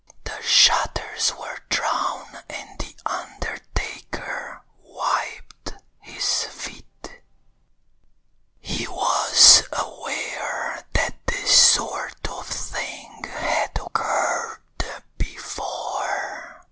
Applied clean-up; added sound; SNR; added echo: none; none; none; none.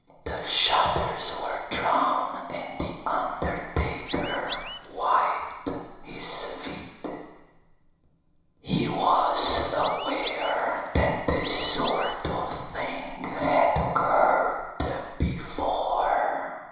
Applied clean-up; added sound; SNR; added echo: none; Chirp, tweet; 5 dB; reverberation time 1.0 s.